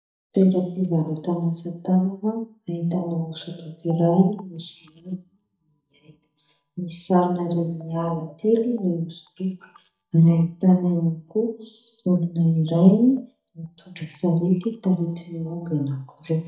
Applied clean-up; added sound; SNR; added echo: neural mask model DeepFilterNet 3.